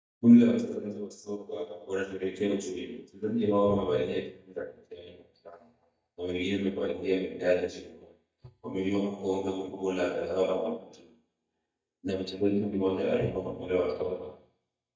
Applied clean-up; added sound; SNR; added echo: neural mask model DeepFilterNet 3.